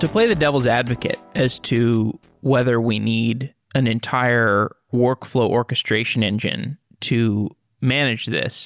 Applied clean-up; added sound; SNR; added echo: none; none; none; none.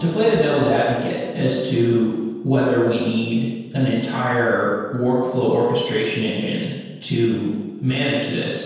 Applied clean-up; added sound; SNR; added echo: none; none; none; reverberation time 1.2 s.